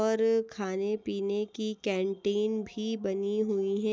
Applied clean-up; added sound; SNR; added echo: none; none; none; none.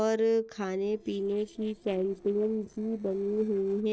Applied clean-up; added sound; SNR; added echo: neural separator model SepFormer DNS4.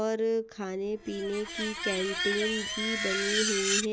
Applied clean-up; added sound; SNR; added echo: none; Screech; 2 dB; none.